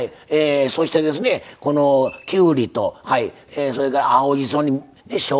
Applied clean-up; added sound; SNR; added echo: none; none; none; none.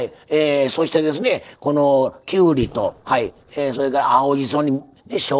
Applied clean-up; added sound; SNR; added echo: neural separator model SepFormer DNS4.